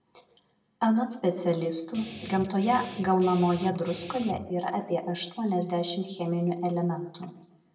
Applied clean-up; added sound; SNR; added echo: none; Guitar; 13 dB; reverberation time 0.6 s.